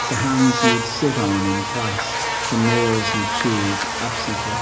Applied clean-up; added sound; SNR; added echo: none; Buzz; 1 dB; reverberation time 0.5 s.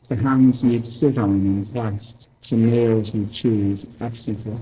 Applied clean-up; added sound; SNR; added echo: neural separator model SepFormer DNS4.